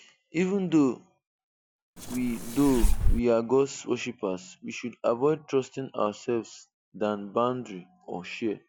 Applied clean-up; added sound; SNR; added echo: none; Fireworks; -4 dB; none.